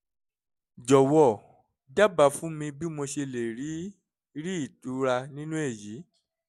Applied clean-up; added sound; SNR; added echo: none; none; none; none.